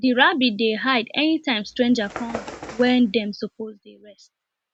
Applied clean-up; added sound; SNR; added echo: none; Bird; 16 dB; none.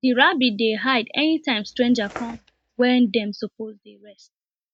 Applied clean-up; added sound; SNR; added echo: neural mask model DeepFilterNet 3.